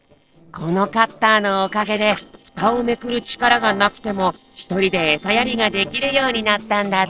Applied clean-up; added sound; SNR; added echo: neural separator model SepFormer DNS4.